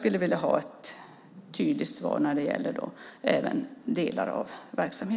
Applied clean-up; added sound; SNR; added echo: none; none; none; none.